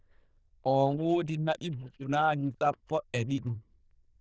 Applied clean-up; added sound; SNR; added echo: neural diffusion model UNIVERSE++.